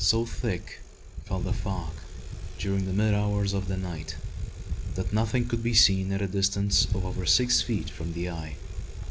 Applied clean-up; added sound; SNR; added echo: none; Bicycle; 5 dB; none.